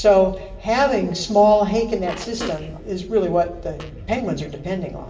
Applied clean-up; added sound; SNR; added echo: none; Fart; 18 dB; reverberation time 0.8 s.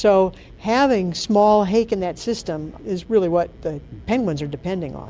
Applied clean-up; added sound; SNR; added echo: none; none; none; none.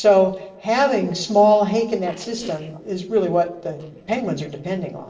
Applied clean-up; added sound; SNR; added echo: neural separator model SepFormer DNS4.